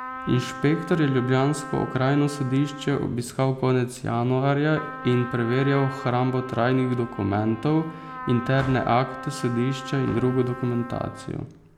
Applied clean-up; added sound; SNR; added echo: none; Trumpet; 13 dB; none.